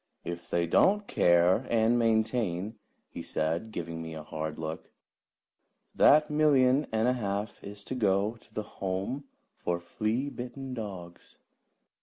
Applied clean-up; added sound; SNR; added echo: none; none; none; none.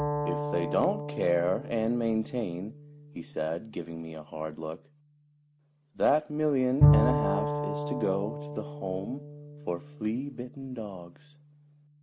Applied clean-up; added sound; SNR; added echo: none; Bowed string instrument; 1 dB; none.